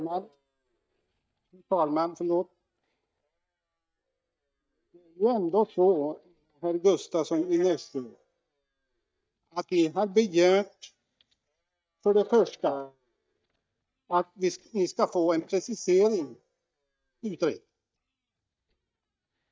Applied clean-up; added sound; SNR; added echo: neural mask model DeepFilterNet 3.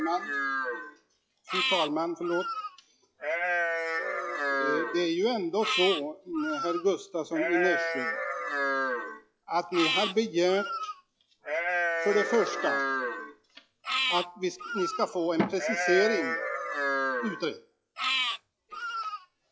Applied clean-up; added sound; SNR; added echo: classical method log-MMSE.